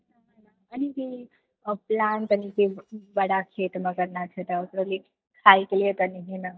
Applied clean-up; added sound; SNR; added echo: neural mask model DeepFilterNet 3.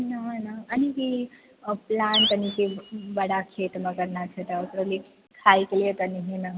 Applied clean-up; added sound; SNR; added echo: none; Animal; 4 dB; none.